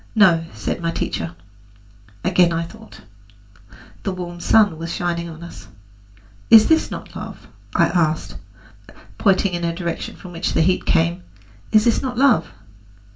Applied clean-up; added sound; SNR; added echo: none; none; none; reverberation time 0.2 s.